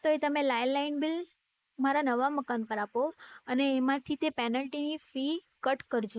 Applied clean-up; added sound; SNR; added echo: neural mask model Resemble Enhance denoiser.